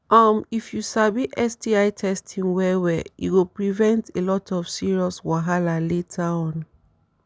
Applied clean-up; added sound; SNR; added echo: none; none; none; none.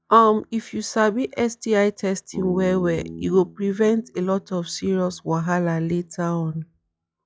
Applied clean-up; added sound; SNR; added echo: classical method log-MMSE.